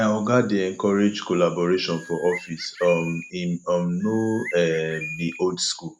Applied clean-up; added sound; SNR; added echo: none; Bird; 13 dB; none.